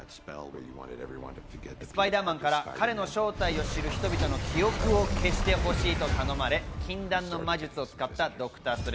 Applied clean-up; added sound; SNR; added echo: none; none; none; none.